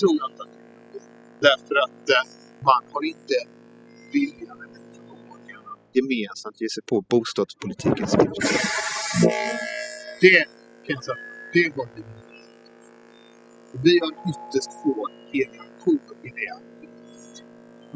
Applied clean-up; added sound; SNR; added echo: classical method spectral subtraction.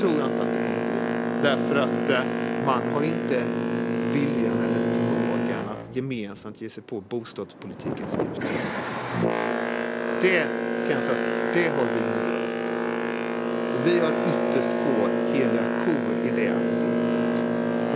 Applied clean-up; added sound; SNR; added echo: none; Boat, Water vehicle; -4 dB; none.